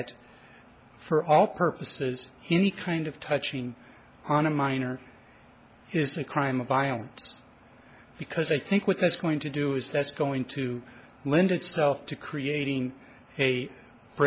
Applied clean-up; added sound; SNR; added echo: none; none; none; none.